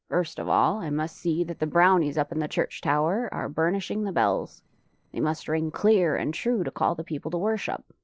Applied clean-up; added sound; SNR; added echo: neural separator model SepFormer DNS4.